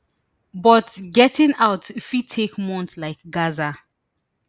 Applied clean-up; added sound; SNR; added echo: none; none; none; none.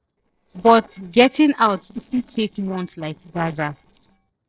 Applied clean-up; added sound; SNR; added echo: neural separator model SepFormer DNS4.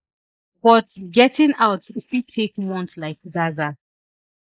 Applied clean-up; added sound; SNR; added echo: neural mask model Resemble Enhance denoiser.